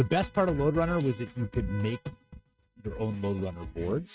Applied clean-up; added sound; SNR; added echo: neural mask model RNNoise.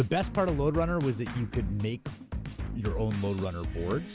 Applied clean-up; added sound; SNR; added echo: none; none; none; none.